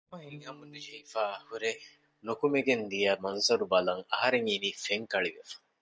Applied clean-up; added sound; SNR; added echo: neural mask model DeepFilterNet 3.